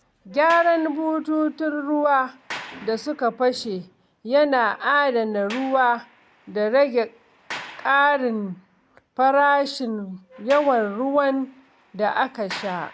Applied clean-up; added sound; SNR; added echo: none; Sliding door; 20 dB; none.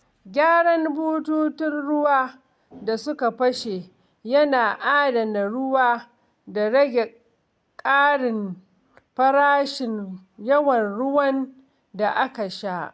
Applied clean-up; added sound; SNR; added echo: none; none; none; none.